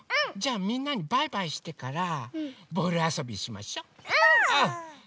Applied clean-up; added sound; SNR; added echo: none; none; none; none.